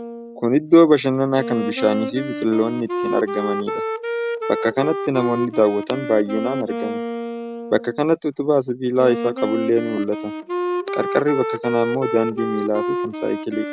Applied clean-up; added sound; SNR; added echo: none; Wind instrument, woodwind instrument; 6 dB; none.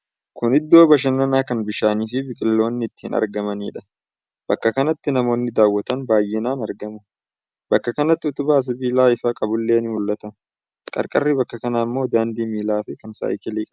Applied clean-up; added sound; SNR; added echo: none; none; none; none.